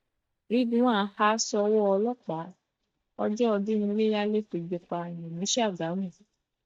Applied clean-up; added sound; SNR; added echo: neural mask model DeepFilterNet 3.